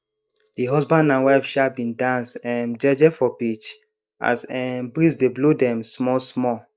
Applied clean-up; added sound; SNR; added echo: neural mask model DeepFilterNet 3.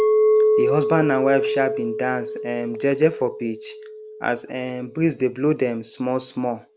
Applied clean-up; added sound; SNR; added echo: none; Chink, clink; 1 dB; none.